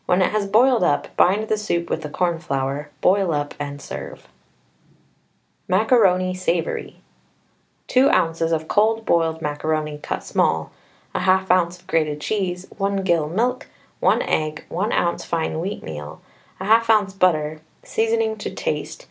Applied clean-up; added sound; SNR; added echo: none; none; none; none.